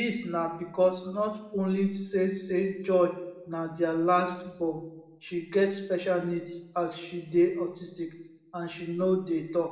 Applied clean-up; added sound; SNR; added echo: none; none; none; reverberation time 0.8 s.